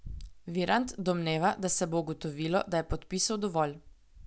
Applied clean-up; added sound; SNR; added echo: none; none; none; none.